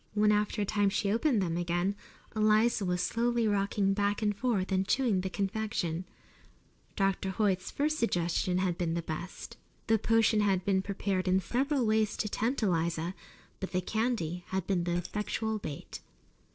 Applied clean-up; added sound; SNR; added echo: neural separator model SepFormer DNS4.